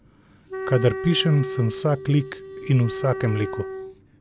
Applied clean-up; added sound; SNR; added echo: none; Wind instrument, woodwind instrument; 9 dB; none.